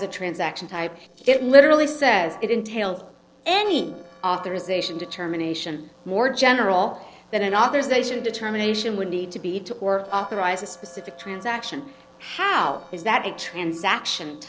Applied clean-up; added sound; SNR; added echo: neural separator model SepFormer DNS4.